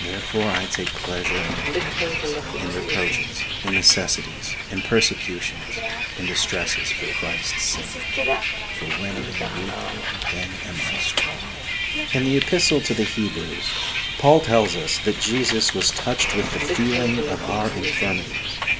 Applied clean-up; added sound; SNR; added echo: none; Bus; 1 dB; none.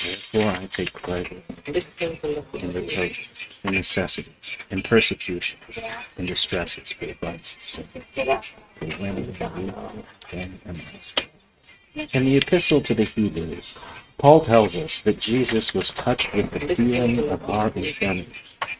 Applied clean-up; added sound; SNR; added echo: neural mask model RNNoise.